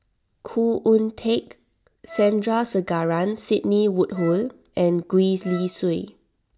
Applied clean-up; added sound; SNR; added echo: none; Wind instrument, woodwind instrument; 20 dB; none.